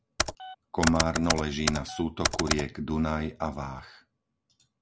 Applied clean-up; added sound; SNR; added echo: none; Computer keyboard; 1 dB; none.